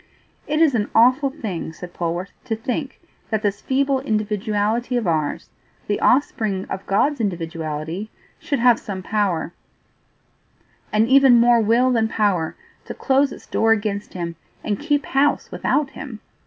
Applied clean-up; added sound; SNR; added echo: none; none; none; none.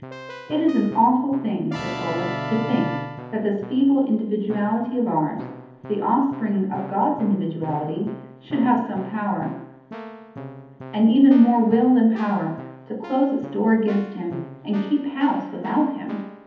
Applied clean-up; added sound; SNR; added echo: none; Keyboard (musical); 14 dB; reverberation time 1.3 s.